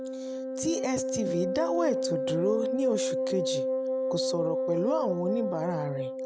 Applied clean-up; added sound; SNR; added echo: none; Wind instrument, woodwind instrument; -1 dB; none.